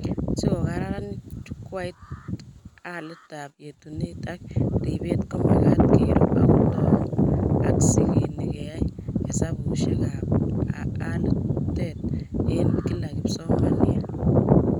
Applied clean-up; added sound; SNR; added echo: none; none; none; none.